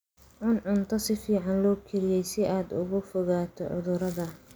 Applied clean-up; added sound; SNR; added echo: none; none; none; none.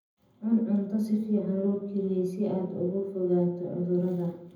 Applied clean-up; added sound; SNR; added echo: none; none; none; reverberation time 0.8 s.